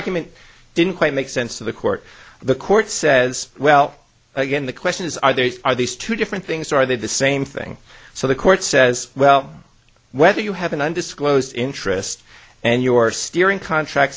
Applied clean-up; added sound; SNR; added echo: none; none; none; none.